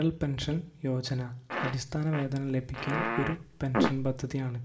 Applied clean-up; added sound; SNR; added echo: none; Fart; 2 dB; reverberation time 0.5 s.